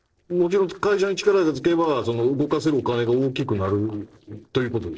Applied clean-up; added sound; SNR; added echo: neural separator model SepFormer DNS4.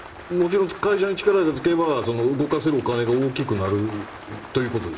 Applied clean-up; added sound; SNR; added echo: none; Rain; 17 dB; reverberation time 0.7 s.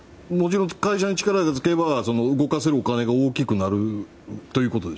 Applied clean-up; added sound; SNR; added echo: none; none; none; none.